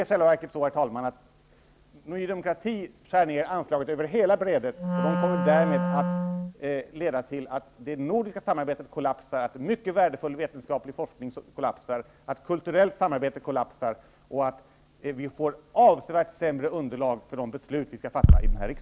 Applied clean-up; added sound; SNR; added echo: none; Wind instrument, woodwind instrument; 1 dB; none.